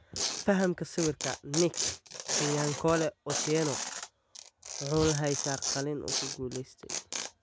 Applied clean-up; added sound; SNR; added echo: none; Tearing; 4 dB; none.